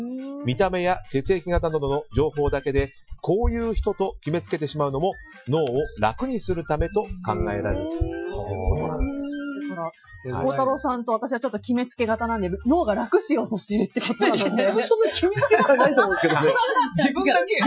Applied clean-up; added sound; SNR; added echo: classical method Wiener filter.